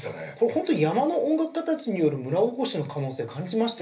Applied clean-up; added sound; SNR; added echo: none; none; none; reverberation time 0.3 s.